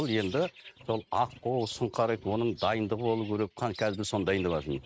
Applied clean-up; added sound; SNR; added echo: neural mask model RNNoise.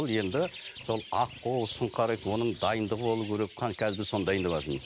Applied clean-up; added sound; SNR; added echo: none; Bird; 13 dB; none.